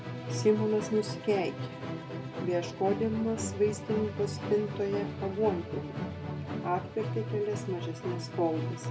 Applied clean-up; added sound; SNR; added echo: none; Musical instrument; 4 dB; none.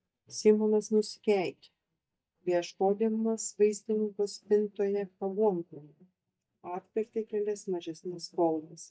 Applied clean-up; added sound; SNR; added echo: neural mask model DeepFilterNet 3.